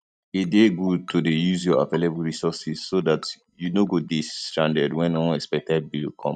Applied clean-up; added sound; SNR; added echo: neural mask model DeepFilterNet 3.